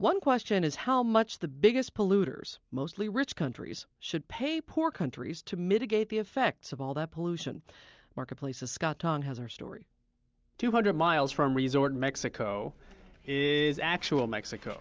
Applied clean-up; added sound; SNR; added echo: none; none; none; none.